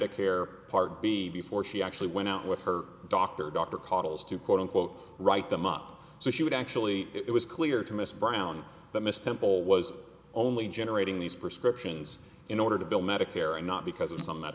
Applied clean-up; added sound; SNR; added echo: none; none; none; none.